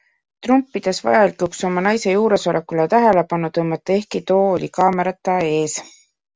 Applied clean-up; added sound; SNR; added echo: none; none; none; none.